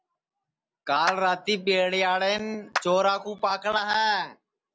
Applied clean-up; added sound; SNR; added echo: none; Clapping; 11 dB; none.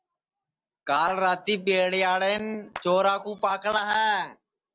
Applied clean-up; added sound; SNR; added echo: neural separator model SepFormer DNS4.